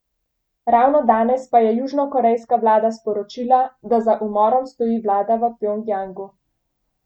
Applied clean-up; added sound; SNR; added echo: none; none; none; none.